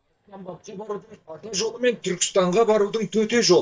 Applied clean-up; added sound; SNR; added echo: neural mask model DeepFilterNet 3.